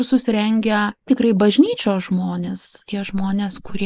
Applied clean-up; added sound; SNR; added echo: neural mask model Resemble Enhance denoiser.